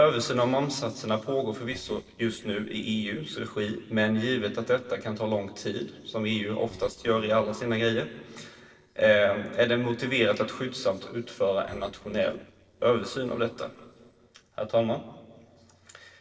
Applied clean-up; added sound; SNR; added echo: neural separator model SepFormer DNS4.